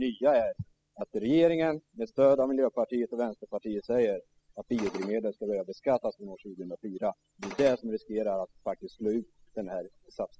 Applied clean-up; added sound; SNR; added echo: classical method spectral subtraction.